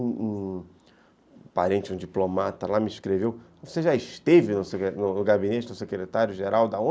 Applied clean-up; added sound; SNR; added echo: none; none; none; none.